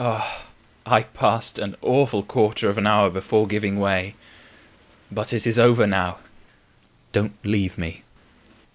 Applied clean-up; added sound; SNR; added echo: none; none; none; none.